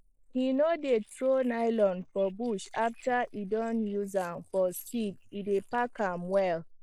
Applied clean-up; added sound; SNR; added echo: neural mask model Resemble Enhance denoiser.